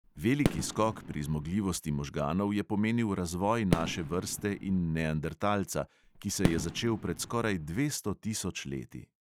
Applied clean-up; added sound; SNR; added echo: none; Fireworks; 6 dB; none.